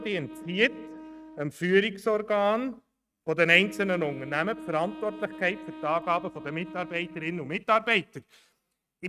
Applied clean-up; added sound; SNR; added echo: neural mask model RNNoise.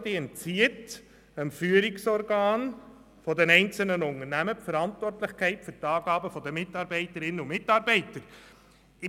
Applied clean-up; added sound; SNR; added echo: none; none; none; none.